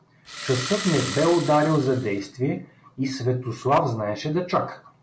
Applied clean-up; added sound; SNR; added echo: none; Engine starting; 10 dB; none.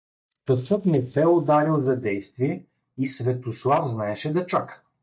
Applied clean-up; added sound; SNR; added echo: neural mask model DeepFilterNet 3.